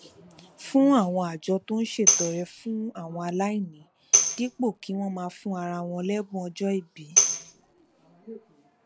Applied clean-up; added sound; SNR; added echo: none; Tambourine; -1 dB; none.